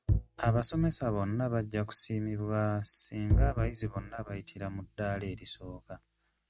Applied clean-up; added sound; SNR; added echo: neural mask model RNNoise.